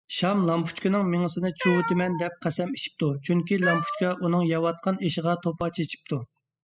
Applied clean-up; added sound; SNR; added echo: classical method spectral subtraction.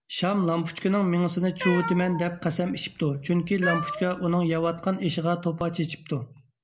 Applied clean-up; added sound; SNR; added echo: none; Cat; 9 dB; none.